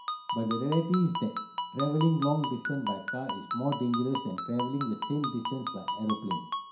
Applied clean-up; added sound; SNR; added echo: none; Ringtone; 5 dB; reverberation time 0.5 s.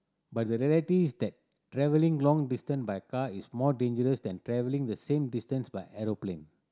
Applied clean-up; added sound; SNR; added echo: none; none; none; none.